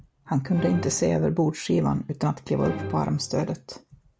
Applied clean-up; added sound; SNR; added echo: none; Musical instrument; 13 dB; none.